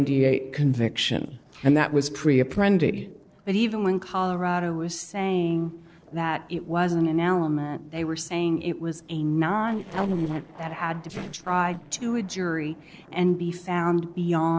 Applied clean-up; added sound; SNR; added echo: neural separator model SepFormer DNS4.